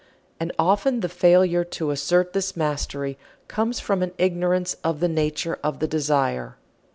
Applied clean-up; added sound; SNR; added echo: none; none; none; none.